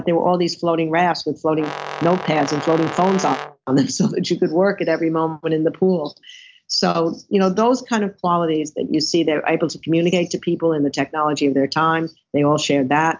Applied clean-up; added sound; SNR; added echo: none; Brass instrument; 10 dB; none.